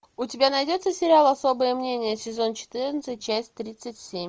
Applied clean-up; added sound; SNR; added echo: none; none; none; none.